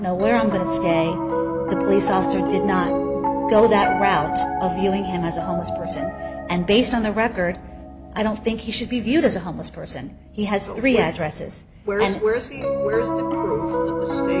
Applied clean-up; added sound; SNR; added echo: none; Piano; 3 dB; none.